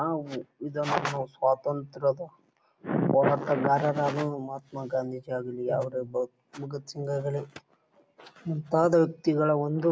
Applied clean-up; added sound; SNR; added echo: none; none; none; none.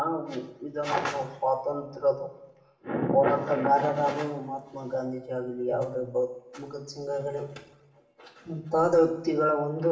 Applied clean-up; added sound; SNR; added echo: none; none; none; reverberation time 0.8 s.